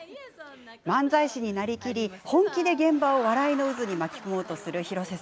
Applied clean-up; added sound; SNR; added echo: none; none; none; none.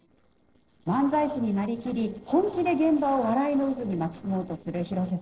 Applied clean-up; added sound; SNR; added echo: neural separator model SepFormer DNS4.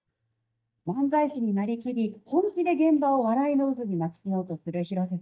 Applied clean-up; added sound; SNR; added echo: neural mask model DeepFilterNet 3.